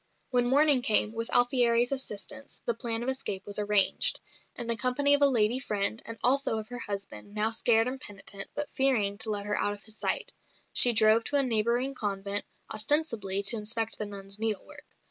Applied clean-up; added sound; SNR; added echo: none; none; none; none.